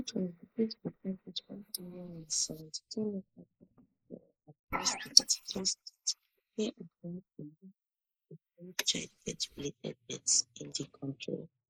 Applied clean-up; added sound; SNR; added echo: neural mask model Resemble Enhance denoiser.